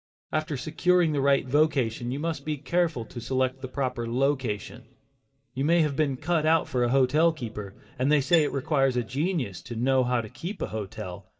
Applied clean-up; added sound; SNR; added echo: neural mask model DeepFilterNet 3.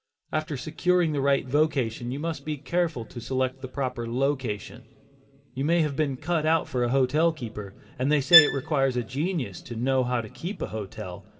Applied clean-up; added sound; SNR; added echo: none; Bowed string instrument; -2 dB; reverberation time 1.7 s.